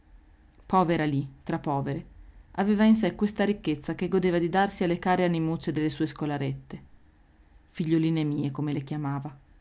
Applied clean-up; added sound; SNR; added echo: none; none; none; none.